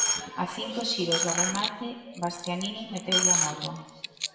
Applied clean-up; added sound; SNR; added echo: none; Coin (dropping); -2 dB; reverberation time 1.1 s.